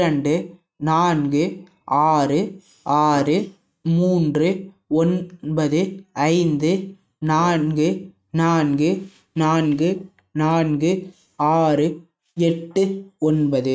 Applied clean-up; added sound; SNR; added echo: neural mask model RNNoise.